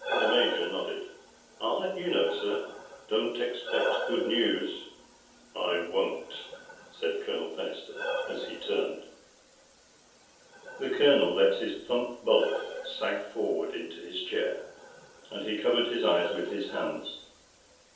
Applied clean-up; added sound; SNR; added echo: none; Breathing; 9 dB; reverberation time 0.7 s.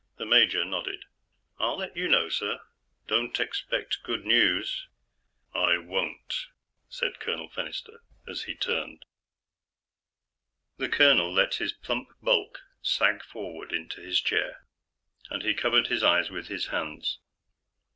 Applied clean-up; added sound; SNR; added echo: none; none; none; none.